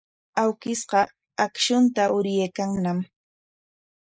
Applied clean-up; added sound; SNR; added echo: neural mask model Resemble Enhance denoiser.